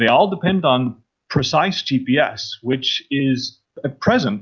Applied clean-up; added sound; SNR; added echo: none; none; none; none.